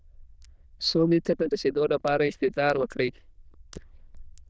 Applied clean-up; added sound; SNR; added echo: neural diffusion model UNIVERSE++.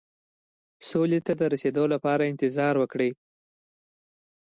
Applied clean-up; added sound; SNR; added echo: none; none; none; none.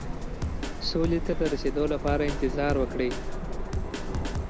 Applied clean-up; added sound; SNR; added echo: none; Drum kit + Subway, metro, underground; 0 dB; none.